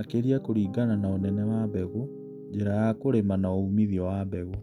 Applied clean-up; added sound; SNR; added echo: none; Piano; 14 dB; none.